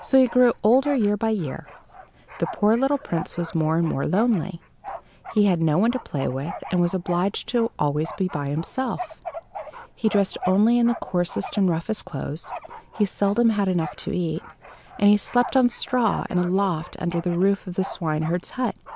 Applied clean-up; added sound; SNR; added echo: none; Bark; 16 dB; none.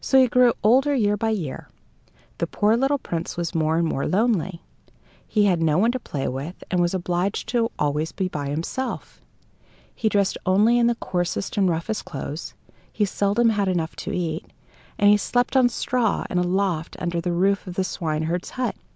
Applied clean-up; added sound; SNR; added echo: none; none; none; none.